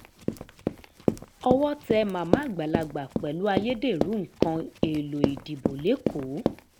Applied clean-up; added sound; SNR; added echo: none; Run; 1 dB; none.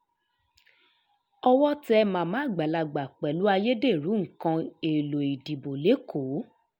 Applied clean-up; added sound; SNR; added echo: none; none; none; none.